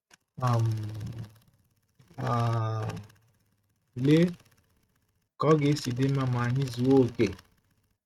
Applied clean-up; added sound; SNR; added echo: neural mask model RNNoise.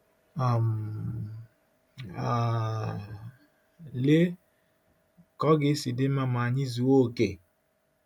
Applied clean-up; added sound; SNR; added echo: none; none; none; none.